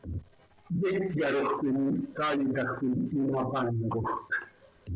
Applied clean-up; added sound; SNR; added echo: none; none; none; none.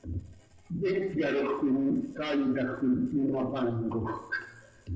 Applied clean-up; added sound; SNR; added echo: none; none; none; reverberation time 0.8 s.